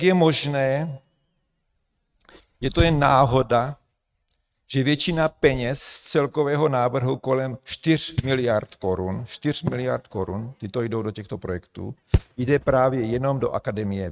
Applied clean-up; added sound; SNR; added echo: neural mask model RNNoise.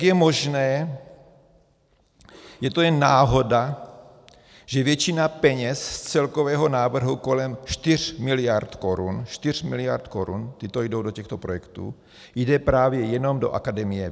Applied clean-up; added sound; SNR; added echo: none; none; none; none.